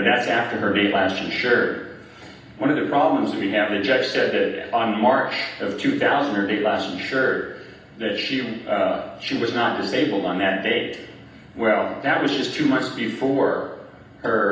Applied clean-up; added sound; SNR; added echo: none; none; none; reverberation time 0.9 s.